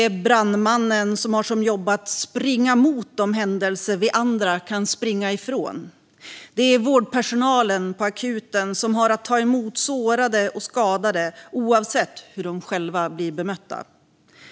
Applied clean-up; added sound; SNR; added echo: none; none; none; none.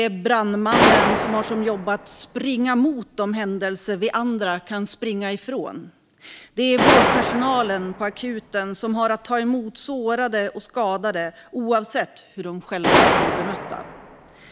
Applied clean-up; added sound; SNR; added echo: none; Gunshot, gunfire; 1 dB; none.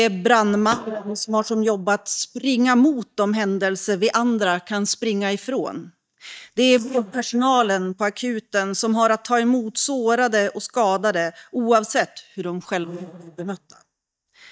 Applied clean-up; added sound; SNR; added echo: neural mask model DeepFilterNet 3.